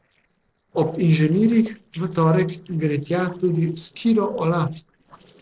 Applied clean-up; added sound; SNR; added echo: neural separator model SepFormer DNS4.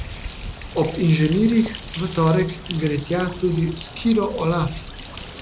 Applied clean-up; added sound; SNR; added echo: none; Bird; 13 dB; none.